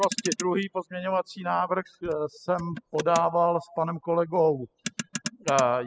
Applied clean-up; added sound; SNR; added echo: classical method spectral subtraction.